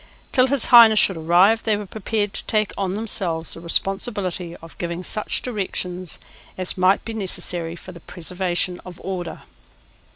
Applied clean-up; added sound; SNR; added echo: none; none; none; none.